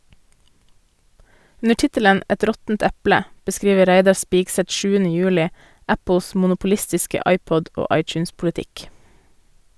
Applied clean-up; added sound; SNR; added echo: none; none; none; none.